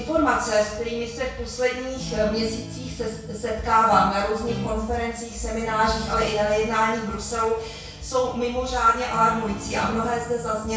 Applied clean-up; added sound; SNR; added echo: none; Guitar; 14 dB; reverberation time 0.6 s.